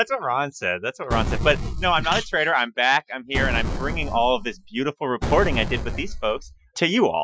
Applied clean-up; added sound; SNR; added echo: classical method Wiener filter.